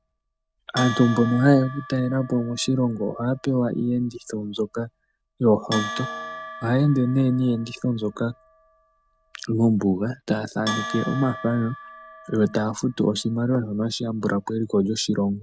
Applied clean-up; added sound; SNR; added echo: none; Bell; 14 dB; none.